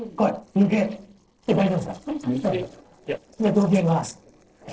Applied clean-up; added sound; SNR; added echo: neural separator model SepFormer DNS4.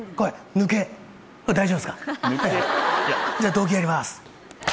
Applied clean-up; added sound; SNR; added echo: none; none; none; none.